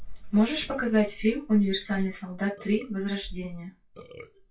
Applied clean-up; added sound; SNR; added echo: classical method WPE with log-MMSE.